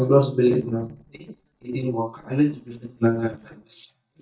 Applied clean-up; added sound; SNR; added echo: neural mask model DeepFilterNet 3.